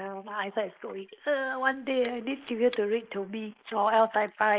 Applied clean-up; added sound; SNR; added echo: neural mask model Resemble Enhance denoiser.